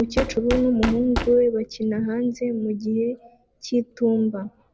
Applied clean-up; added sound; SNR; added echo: none; Knock; 12 dB; none.